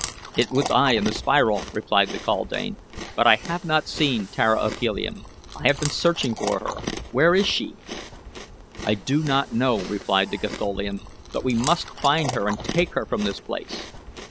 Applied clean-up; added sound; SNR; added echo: none; Chewing, mastication; 11 dB; none.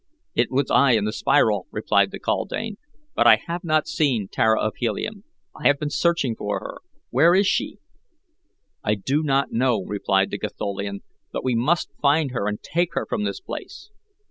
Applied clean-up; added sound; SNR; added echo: none; none; none; none.